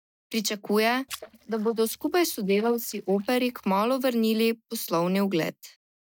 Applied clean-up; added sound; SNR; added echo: neural mask model DeepFilterNet 3.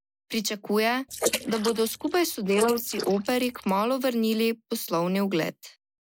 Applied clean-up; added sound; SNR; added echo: neural mask model Resemble Enhance denoiser.